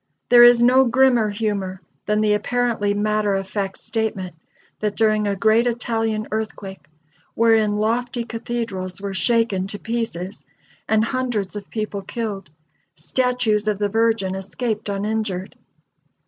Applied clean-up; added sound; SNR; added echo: none; none; none; none.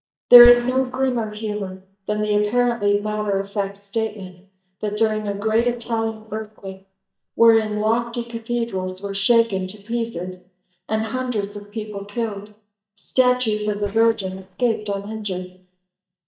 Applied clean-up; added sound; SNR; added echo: neural mask model DeepFilterNet 3.